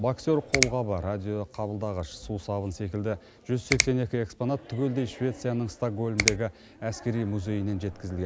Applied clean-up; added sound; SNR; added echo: none; Finger snapping; 3 dB; none.